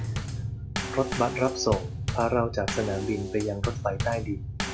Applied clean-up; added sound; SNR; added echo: none; Bass drum / Snare drum / Drum kit; 3 dB; none.